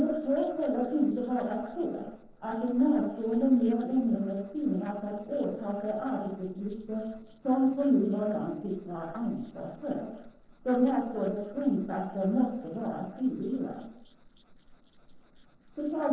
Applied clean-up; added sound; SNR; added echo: neural separator model SepFormer DNS4.